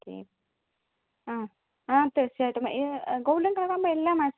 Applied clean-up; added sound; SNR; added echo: none; none; none; none.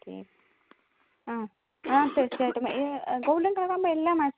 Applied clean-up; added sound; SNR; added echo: none; Cough; 15 dB; none.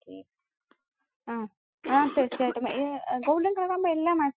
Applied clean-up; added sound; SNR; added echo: classical method Wiener filter.